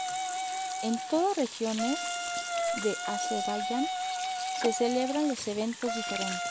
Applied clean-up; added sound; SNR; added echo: none; Wind instrument, woodwind instrument + Sink (filling or washing) / Water tap, faucet; 1 dB; none.